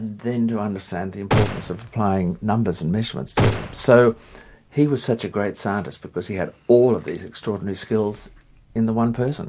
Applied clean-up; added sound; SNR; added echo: none; Gunshot, gunfire; 4 dB; none.